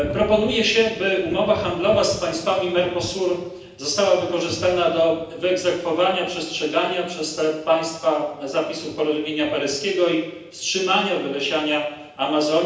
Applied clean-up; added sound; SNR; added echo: none; Thunder / Rain; 19 dB; reverberation time 0.9 s.